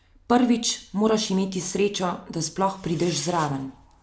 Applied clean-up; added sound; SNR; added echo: none; Fireworks; 19 dB; none.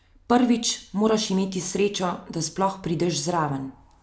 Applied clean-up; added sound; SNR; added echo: none; none; none; none.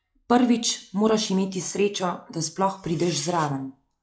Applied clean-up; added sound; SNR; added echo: classical method log-MMSE.